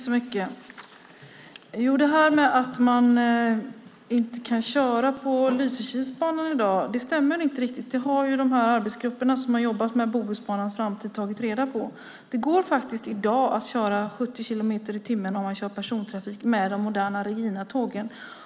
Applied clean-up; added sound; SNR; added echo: none; none; none; none.